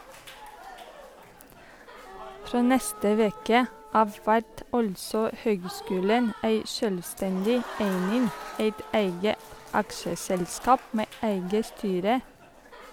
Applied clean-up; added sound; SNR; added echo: none; Applause / Crowd + Wind instrument, woodwind instrument; 15 dB; none.